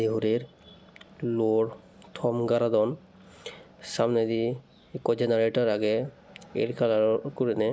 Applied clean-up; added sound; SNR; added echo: none; none; none; none.